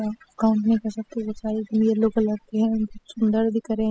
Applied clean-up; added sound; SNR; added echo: classical method spectral subtraction.